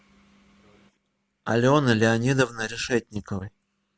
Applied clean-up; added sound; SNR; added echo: none; none; none; none.